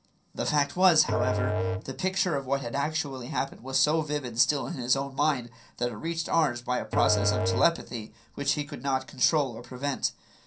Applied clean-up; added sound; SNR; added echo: none; Musical instrument; 4 dB; reverberation time 0.3 s.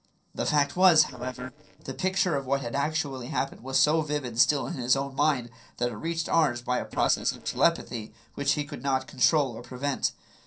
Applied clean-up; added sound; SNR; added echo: neural separator model SepFormer DNS4.